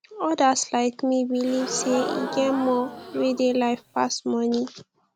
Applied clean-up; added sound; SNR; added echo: none; Crowd / Gasp; 10 dB; none.